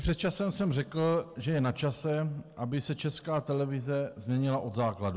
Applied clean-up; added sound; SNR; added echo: none; none; none; none.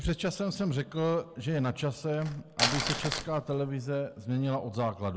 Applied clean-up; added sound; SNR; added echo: none; Crumpling, crinkling; 2 dB; none.